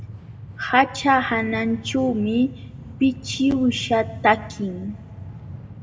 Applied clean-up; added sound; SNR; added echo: none; Train; 14 dB; reverberation time 1.6 s.